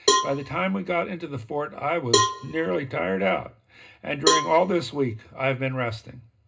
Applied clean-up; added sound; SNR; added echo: none; Cowbell; 2 dB; reverberation time 0.2 s.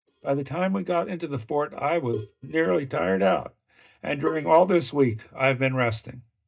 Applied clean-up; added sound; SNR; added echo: neural mask model DeepFilterNet 3.